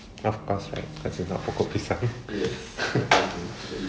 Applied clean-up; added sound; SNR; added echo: none; Bowed string instrument; 18 dB; none.